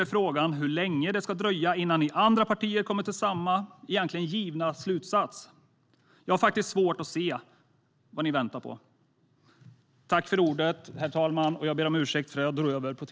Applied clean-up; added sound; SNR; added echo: none; none; none; none.